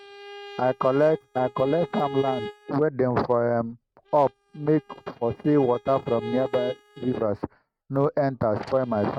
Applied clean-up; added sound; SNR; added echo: neural mask model RNNoise.